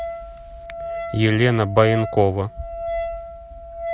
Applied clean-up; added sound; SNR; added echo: none; Wind instrument, woodwind instrument; 8 dB; none.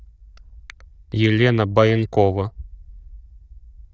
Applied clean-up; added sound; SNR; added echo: neural diffusion model UNIVERSE++.